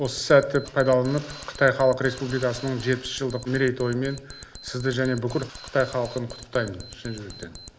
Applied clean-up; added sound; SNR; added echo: none; Alarm; 18 dB; none.